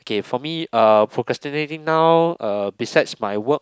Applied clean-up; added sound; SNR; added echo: none; none; none; none.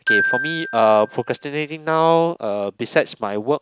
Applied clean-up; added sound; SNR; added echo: none; Glockenspiel; 6 dB; none.